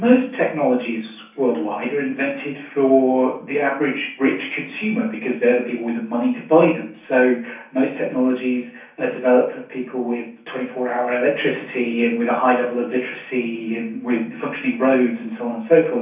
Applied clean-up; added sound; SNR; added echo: none; none; none; reverberation time 0.6 s.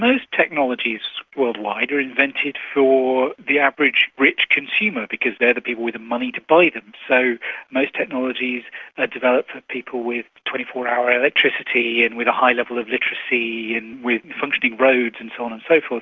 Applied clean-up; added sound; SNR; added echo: none; none; none; none.